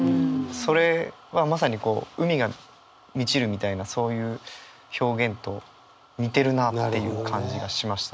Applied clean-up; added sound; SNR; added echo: none; none; none; none.